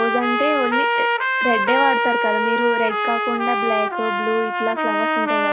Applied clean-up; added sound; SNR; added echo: none; Trumpet; -3 dB; none.